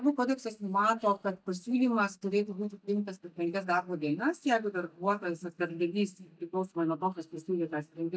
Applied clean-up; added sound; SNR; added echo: neural mask model DeepFilterNet 3.